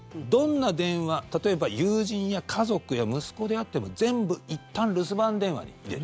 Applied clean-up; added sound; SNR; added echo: none; none; none; none.